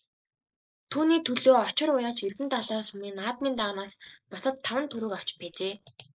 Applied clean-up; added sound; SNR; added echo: neural mask model Resemble Enhance denoiser.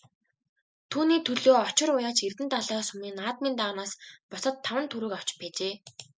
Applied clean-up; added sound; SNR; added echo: none; none; none; none.